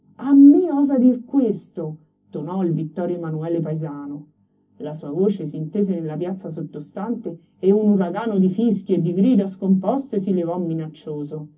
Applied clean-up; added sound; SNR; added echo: none; none; none; reverberation time 0.3 s.